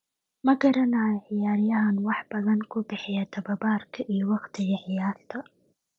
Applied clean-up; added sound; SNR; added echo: none; none; none; none.